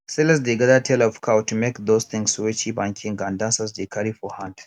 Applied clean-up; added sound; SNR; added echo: none; none; none; none.